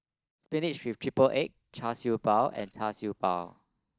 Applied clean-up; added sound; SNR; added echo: neural mask model DeepFilterNet 3.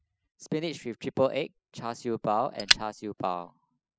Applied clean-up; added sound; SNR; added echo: classical method spectral subtraction.